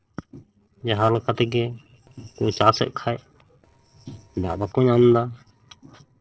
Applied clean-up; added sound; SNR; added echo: neural separator model SepFormer DNS4.